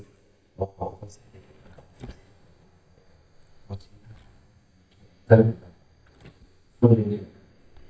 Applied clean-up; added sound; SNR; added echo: neural mask model DeepFilterNet 3.